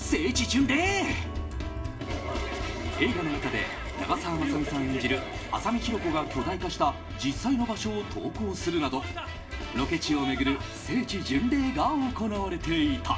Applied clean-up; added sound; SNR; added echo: none; none; none; reverberation time 0.4 s.